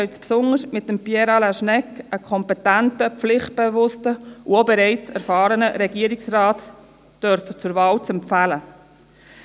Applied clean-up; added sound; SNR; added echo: none; none; none; none.